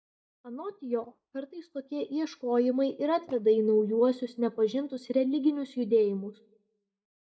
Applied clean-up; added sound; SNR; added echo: neural mask model DeepFilterNet 3.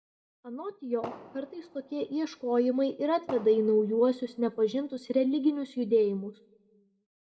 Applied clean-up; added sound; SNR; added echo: none; Fireworks; 18 dB; reverberation time 0.5 s.